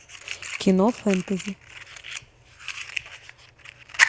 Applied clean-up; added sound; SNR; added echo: none; Fire; 3 dB; none.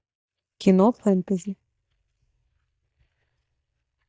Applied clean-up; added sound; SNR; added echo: neural mask model DeepFilterNet 3.